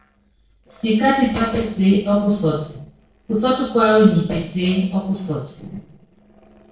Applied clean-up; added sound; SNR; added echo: neural separator model SepFormer DNS4.